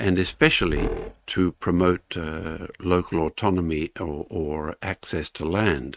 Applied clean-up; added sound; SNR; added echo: neural mask model RNNoise.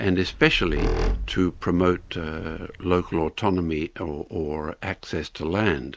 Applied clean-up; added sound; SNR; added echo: none; Squeak; 5 dB; none.